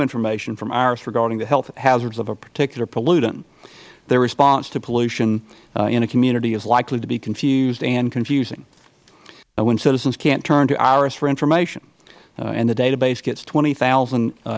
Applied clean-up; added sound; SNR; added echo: none; none; none; none.